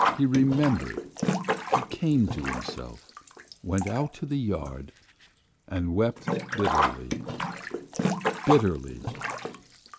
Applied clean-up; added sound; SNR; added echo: none; Sink (filling or washing); 2 dB; none.